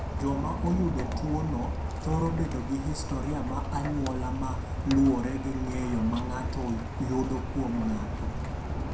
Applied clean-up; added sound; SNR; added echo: none; Rain; 2 dB; reverberation time 0.4 s.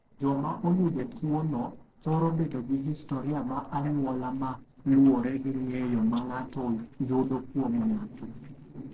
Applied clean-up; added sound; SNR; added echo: neural separator model SepFormer DNS4.